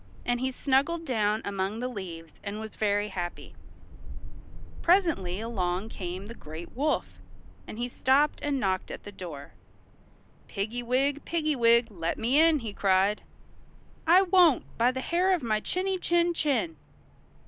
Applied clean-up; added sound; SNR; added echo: none; Wind; 11 dB; none.